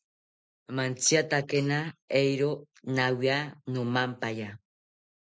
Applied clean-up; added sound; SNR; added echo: none; none; none; none.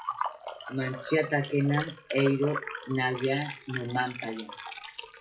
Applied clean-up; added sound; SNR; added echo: classical method WPE with log-MMSE.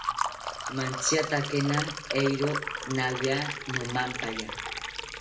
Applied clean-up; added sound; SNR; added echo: none; Liquid; 4 dB; reverberation time 0.4 s.